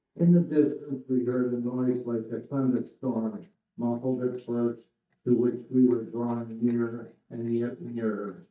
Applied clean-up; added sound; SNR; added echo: neural mask model DeepFilterNet 3.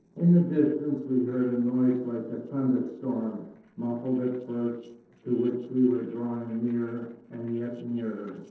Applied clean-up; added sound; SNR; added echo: neural separator model SepFormer DNS4.